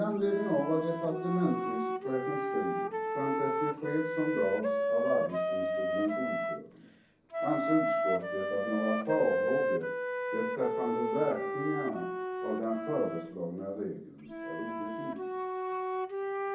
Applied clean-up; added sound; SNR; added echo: none; Wind instrument, woodwind instrument; -1 dB; reverberation time 0.6 s.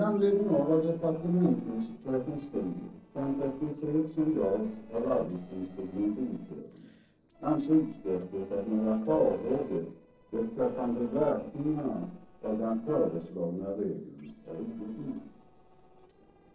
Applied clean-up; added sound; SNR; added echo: neural separator model SepFormer DNS4.